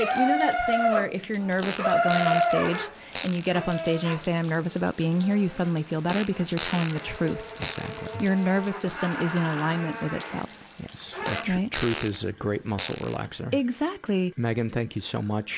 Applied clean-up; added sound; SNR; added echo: none; Bathtub (filling or washing) / Water tap, faucet + Fart; 3 dB; none.